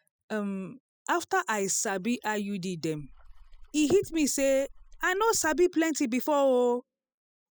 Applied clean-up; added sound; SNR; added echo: classical method spectral subtraction.